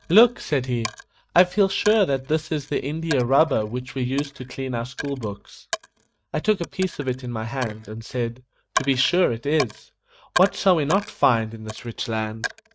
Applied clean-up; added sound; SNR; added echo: neural mask model RNNoise.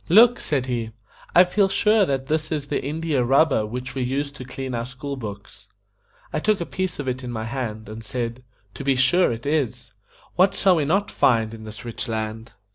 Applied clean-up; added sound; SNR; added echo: none; none; none; none.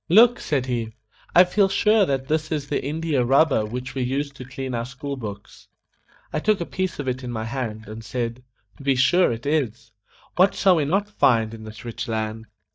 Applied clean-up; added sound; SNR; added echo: neural mask model DeepFilterNet 3.